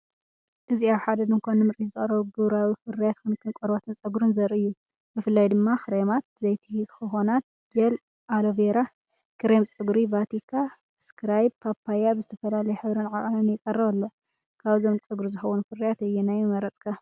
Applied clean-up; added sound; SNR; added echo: none; none; none; none.